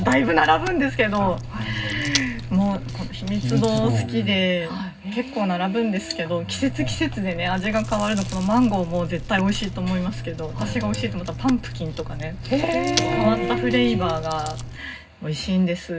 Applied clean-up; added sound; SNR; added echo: none; Chewing, mastication; 10 dB; reverberation time 0.4 s.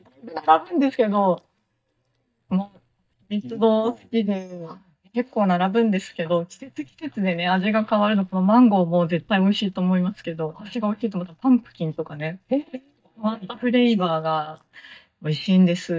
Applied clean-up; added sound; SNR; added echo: neural mask model DeepFilterNet 3.